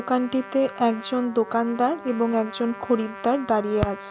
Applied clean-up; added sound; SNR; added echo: none; Trumpet; 16 dB; none.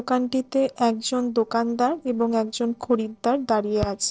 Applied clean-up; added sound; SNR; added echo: neural separator model SepFormer DNS4.